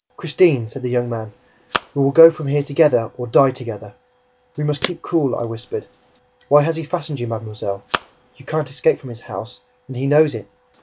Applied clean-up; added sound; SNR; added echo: none; Telephone; 16 dB; none.